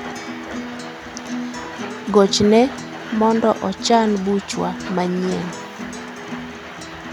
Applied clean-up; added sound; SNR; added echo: none; Acoustic guitar; 12 dB; none.